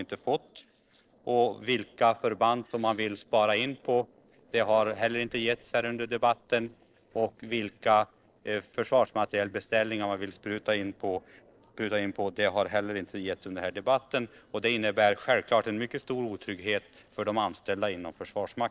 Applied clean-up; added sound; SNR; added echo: neural separator model SepFormer DNS4.